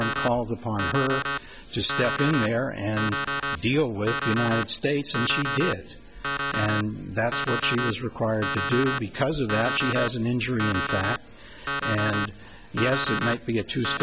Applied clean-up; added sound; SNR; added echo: none; Alarm; 3 dB; none.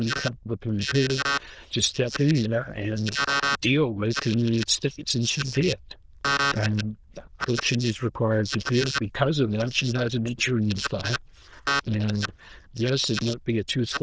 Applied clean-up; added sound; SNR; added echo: neural diffusion model UNIVERSE++.